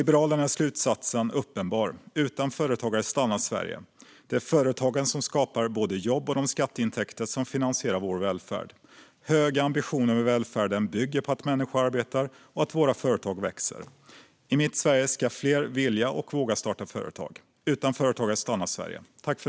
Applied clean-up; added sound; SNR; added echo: none; none; none; none.